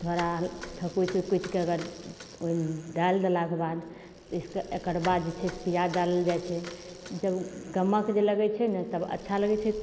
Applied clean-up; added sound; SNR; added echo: none; Bicycle; 18 dB; none.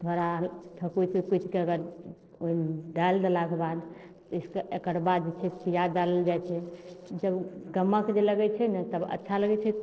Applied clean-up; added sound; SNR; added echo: neural separator model SepFormer DNS4.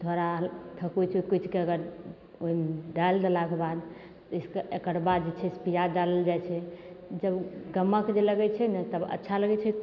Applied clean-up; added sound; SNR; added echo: none; none; none; none.